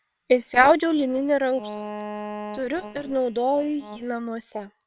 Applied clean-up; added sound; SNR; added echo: neural separator model SepFormer WHAM!.